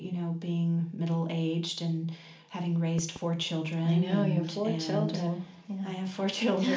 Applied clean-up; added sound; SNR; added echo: none; Knock / Wood; 20 dB; reverberation time 0.4 s.